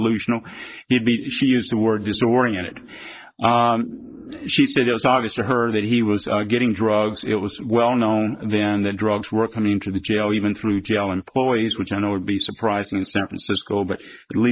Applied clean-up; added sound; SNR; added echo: neural mask model Resemble Enhance denoiser.